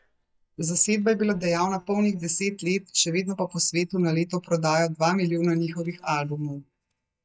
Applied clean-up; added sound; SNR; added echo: neural mask model DeepFilterNet 3.